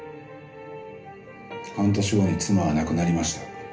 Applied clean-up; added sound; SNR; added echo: none; Brass instrument; 19 dB; reverberation time 0.3 s.